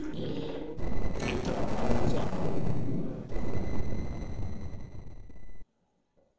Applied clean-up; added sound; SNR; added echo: neural separator model SepFormer DNS4.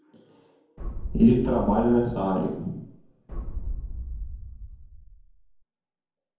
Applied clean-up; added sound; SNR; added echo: none; Boom; 7 dB; reverberation time 0.9 s.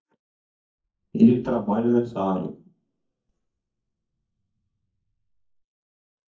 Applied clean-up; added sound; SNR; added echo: neural mask model DeepFilterNet 3.